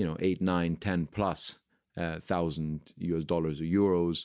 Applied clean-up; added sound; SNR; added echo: none; none; none; none.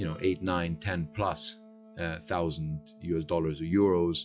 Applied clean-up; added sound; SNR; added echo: classical method log-MMSE.